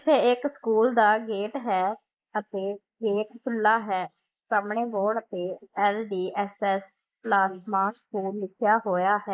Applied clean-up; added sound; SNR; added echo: neural mask model Resemble Enhance denoiser.